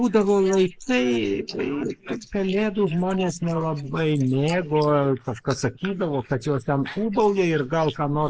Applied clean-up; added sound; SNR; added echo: neural mask model Resemble Enhance denoiser.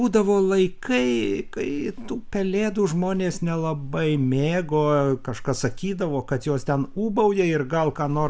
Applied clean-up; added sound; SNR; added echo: none; none; none; none.